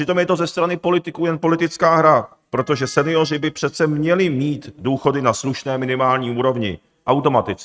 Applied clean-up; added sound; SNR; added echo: neural mask model RNNoise.